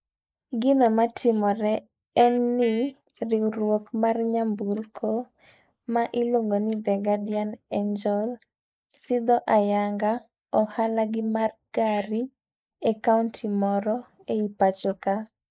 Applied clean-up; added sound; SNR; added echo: neural mask model Resemble Enhance denoiser.